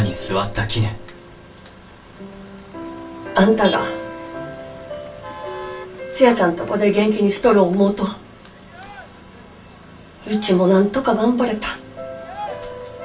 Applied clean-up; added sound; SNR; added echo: none; Motor vehicle (road); 18 dB; reverberation time 0.2 s.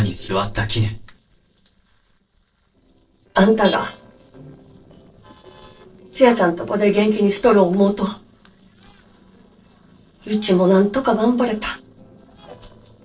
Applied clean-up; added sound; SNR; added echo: neural separator model SepFormer DNS4.